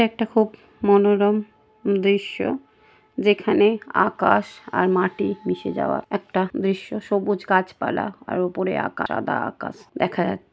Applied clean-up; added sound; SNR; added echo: none; none; none; none.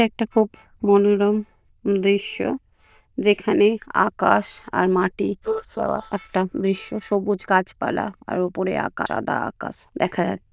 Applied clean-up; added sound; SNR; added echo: neural diffusion model UNIVERSE++.